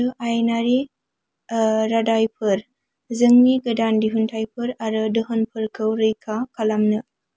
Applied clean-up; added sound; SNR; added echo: none; none; none; none.